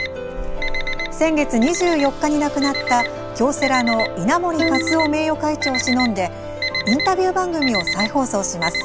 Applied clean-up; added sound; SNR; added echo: none; Bowed string instrument + Alarm; 6 dB; none.